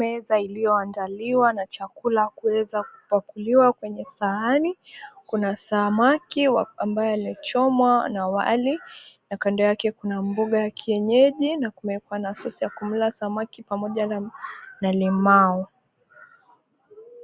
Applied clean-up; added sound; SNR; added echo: none; none; none; none.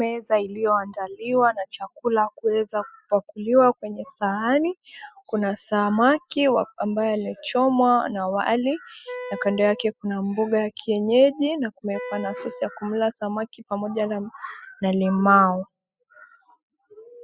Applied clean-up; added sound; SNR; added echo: classical method spectral subtraction.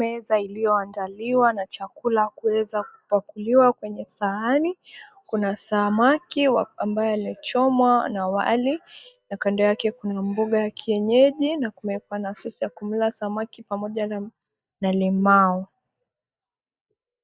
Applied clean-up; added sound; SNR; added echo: neural mask model DeepFilterNet 3.